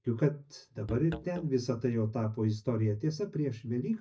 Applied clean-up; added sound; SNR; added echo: neural mask model DeepFilterNet 3.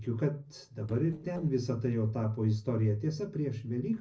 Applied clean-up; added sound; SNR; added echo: neural separator model SepFormer DNS4.